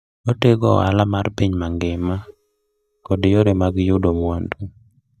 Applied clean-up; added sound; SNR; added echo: neural mask model DeepFilterNet 3.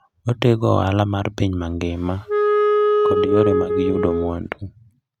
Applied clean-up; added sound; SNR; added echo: neural mask model RNNoise.